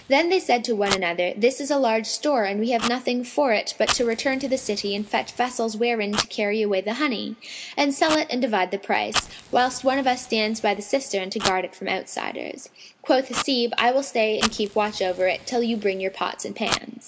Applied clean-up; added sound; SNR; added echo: none; Fire; 12 dB; none.